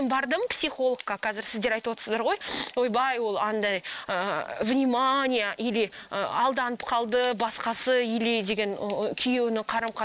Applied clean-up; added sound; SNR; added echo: neural mask model Resemble Enhance denoiser.